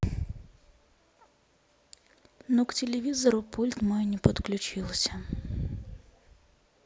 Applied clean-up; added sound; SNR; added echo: none; none; none; none.